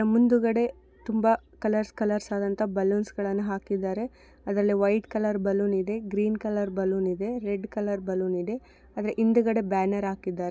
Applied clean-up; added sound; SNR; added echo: none; none; none; none.